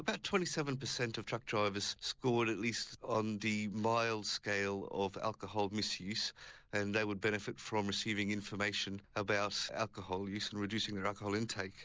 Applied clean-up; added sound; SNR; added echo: none; none; none; none.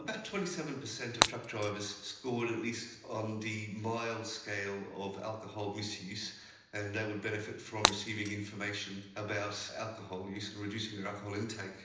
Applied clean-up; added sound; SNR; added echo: none; Shatter; -2 dB; reverberation time 0.9 s.